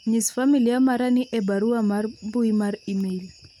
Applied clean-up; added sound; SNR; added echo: none; none; none; none.